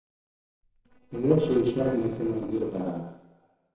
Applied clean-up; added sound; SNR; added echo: neural separator model SepFormer DNS4.